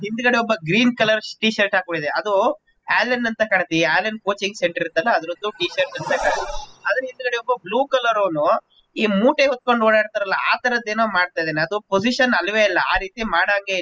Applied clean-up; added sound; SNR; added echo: classical method spectral subtraction.